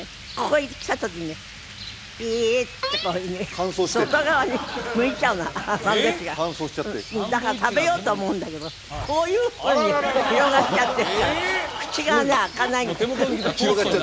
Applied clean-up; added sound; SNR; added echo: none; Rain; 16 dB; none.